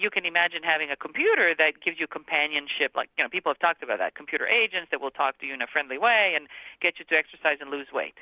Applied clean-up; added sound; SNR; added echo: none; none; none; none.